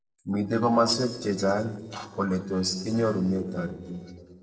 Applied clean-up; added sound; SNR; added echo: neural separator model SepFormer DNS4.